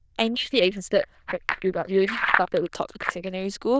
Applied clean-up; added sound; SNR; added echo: neural diffusion model UNIVERSE++.